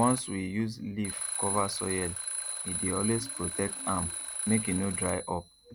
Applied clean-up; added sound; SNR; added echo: none; Alarm; 4 dB; none.